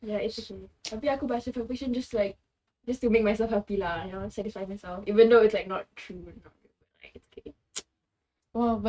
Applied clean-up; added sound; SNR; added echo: neural mask model RNNoise.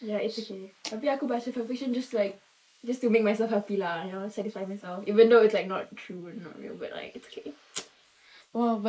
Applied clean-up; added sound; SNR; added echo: neural mask model Resemble Enhance denoiser.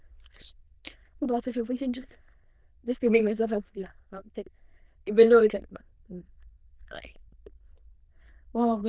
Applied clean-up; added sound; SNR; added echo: neural diffusion model UNIVERSE++.